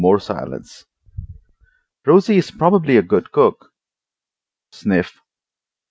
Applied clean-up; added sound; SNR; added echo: none; none; none; none.